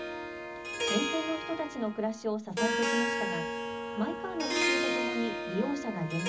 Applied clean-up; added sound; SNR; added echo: none; Harp; -2 dB; reverberation time 0.4 s.